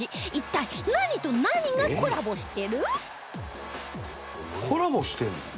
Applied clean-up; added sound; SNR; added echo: none; none; none; none.